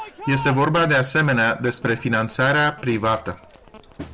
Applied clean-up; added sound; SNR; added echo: none; Crowd; 17 dB; none.